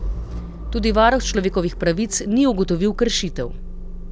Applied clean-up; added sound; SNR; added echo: none; Idling / Engine starting / Motor vehicle (road); 8 dB; none.